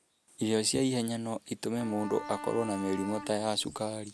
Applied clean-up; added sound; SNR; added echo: none; Bowed string instrument; 12 dB; none.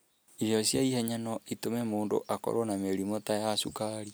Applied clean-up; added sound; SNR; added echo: none; none; none; none.